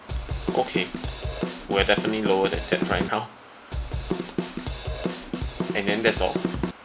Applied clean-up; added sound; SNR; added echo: none; Drum / Drum kit; 1 dB; none.